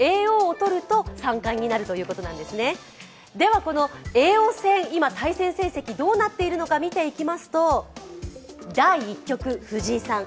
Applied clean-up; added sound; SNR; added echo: none; none; none; none.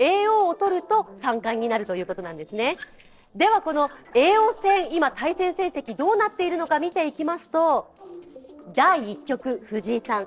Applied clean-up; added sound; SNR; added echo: neural separator model SepFormer DNS4.